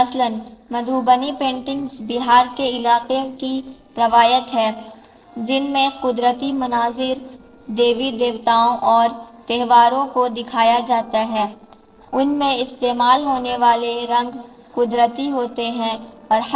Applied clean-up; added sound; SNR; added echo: neural separator model SepFormer DNS4.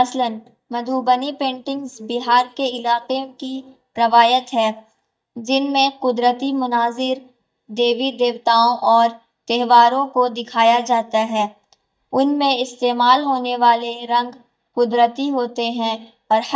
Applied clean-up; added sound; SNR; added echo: neural mask model DeepFilterNet 3.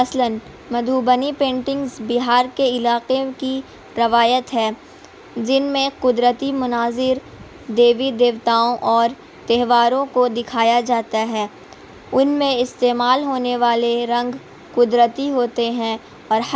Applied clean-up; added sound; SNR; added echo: none; none; none; none.